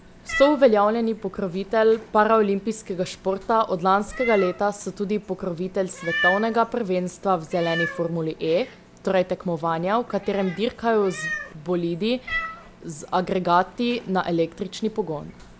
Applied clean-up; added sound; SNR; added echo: none; Meow; 12 dB; none.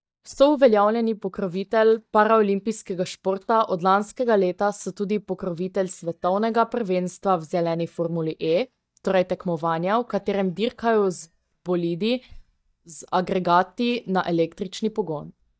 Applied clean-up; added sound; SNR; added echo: neural mask model DeepFilterNet 3.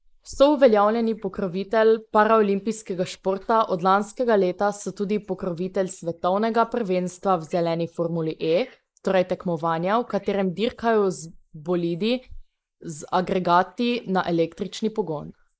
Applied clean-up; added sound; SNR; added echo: neural mask model Resemble Enhance denoiser.